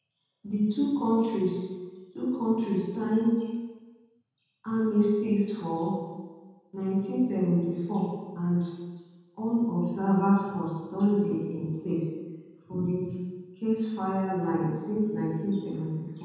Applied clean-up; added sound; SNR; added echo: none; none; none; reverberation time 1.2 s.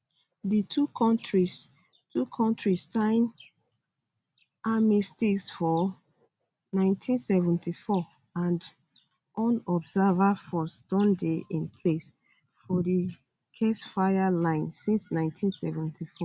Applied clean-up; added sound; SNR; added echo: none; none; none; none.